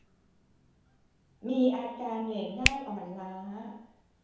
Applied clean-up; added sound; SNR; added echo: none; Hands; 4 dB; reverberation time 1.9 s.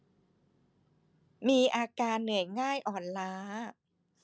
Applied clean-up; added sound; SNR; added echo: none; none; none; none.